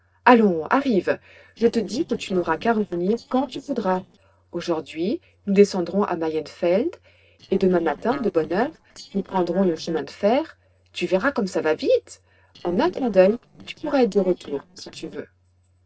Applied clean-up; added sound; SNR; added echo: neural separator model SepFormer DNS4.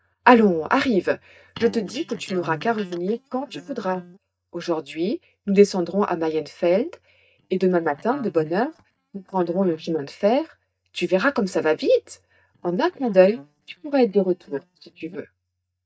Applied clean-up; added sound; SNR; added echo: neural mask model DeepFilterNet 3.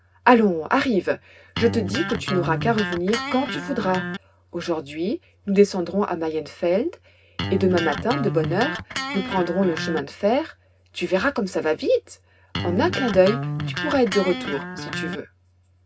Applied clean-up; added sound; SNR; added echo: none; Electric guitar; 5 dB; reverberation time 0.4 s.